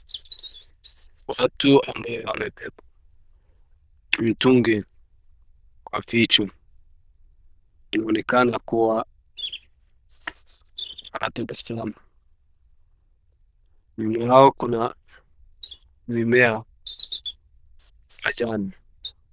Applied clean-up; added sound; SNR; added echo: neural diffusion model UNIVERSE++.